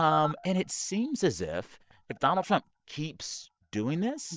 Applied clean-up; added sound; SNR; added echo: neural mask model DeepFilterNet 3.